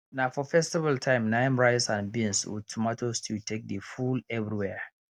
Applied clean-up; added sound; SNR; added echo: none; none; none; none.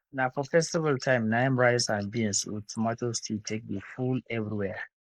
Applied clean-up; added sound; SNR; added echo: neural mask model Resemble Enhance denoiser.